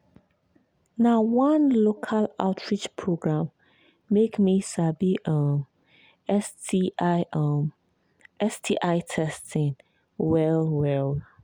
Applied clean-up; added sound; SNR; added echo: none; none; none; none.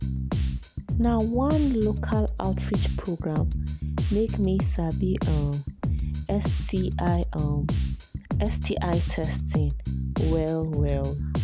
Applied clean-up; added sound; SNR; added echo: none; Bass guitar; -1 dB; none.